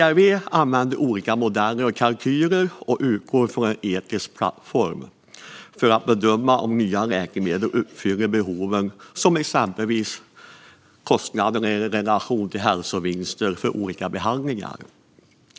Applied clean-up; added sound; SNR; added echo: none; none; none; none.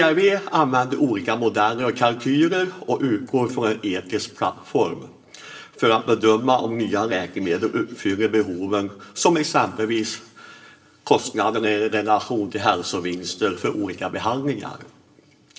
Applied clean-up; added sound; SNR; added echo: none; none; none; reverberation time 0.8 s.